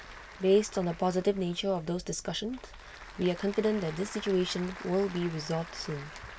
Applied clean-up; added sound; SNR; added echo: none; Applause / Crowd; 16 dB; none.